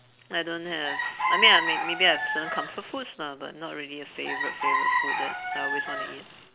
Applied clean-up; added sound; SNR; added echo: none; Chicken, rooster; -1 dB; none.